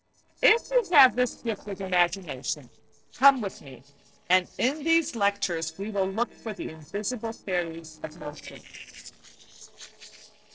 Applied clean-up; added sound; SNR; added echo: neural separator model SepFormer DNS4.